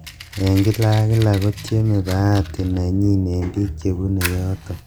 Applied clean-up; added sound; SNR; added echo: none; Fire; 17 dB; none.